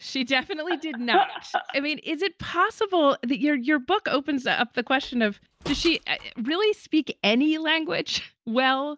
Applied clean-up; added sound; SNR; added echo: none; Slam; 19 dB; none.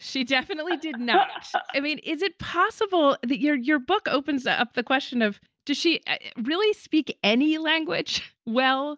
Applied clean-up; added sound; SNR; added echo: none; none; none; none.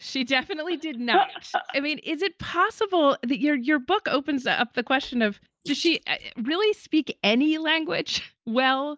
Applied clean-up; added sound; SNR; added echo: neural mask model Resemble Enhance denoiser.